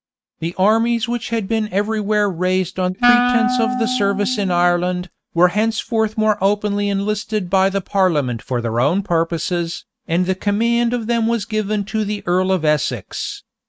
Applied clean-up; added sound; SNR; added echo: neural mask model RNNoise.